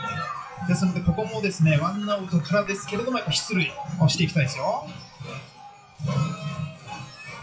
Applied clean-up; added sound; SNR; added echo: classical method WPE with log-MMSE.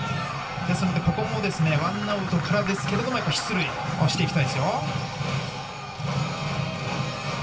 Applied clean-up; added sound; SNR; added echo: none; Bird; 11 dB; reverberation time 0.2 s.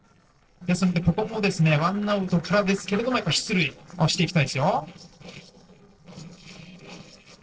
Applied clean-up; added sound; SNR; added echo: neural separator model SepFormer DNS4.